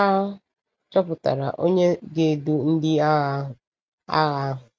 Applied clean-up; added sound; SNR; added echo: none; none; none; none.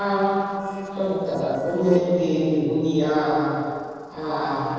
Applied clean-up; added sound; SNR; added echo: neural separator model SepFormer DNS4.